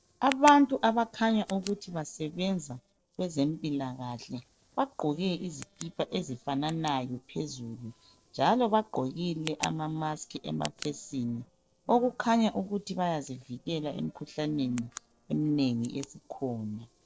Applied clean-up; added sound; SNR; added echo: neural separator model SepFormer DNS4.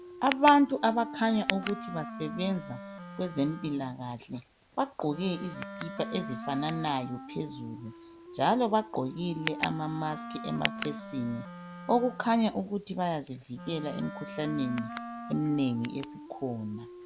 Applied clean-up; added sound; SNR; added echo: none; Tick + Wind instrument, woodwind instrument; 9 dB; none.